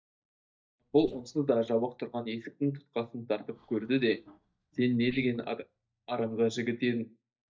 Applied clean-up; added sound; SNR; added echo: neural mask model DeepFilterNet 3.